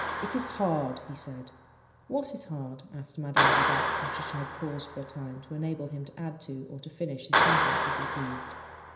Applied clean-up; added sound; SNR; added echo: none; Clapping; -4 dB; reverberation time 0.9 s.